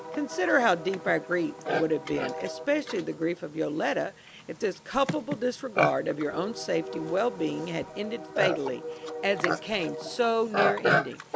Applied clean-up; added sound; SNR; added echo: none; Livestock, farm animals, working animals; 4 dB; none.